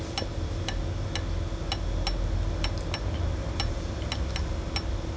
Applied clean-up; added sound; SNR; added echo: none; Hammer; 12 dB; none.